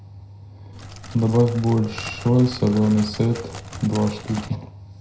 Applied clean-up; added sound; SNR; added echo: none; Crackle; 16 dB; reverberation time 0.5 s.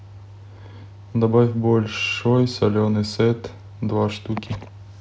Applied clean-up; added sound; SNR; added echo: none; none; none; none.